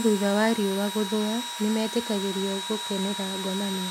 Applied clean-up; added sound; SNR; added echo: none; Engine / Drill; 7 dB; none.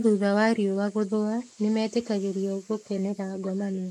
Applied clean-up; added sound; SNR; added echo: neural mask model Resemble Enhance denoiser.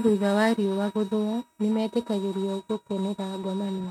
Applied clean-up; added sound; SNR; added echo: neural mask model RNNoise.